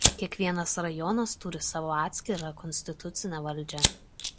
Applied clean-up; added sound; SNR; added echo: none; Fire; 2 dB; none.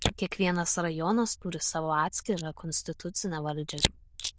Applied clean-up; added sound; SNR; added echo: neural diffusion model UNIVERSE++.